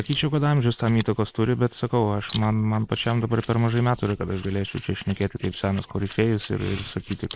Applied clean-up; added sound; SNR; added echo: neural mask model Resemble Enhance denoiser.